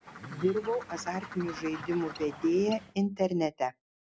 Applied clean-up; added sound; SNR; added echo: none; Bird; 13 dB; none.